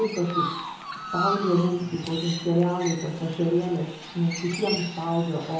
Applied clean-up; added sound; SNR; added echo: none; Chirp, tweet; 8 dB; reverberation time 0.7 s.